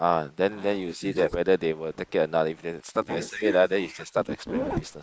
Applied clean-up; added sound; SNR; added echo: neural mask model Resemble Enhance denoiser.